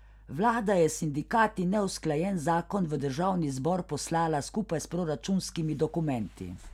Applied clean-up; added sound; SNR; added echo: none; none; none; none.